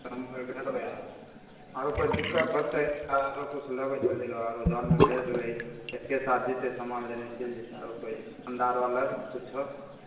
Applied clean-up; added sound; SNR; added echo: none; Bathtub (filling or washing) / Sink (filling or washing); 4 dB; reverberation time 1.1 s.